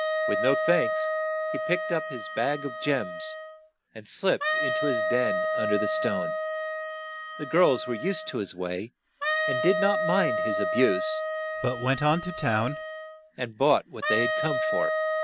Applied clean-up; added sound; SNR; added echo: none; Wind instrument, woodwind instrument; 1 dB; none.